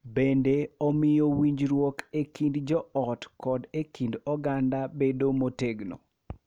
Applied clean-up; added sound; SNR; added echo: none; none; none; none.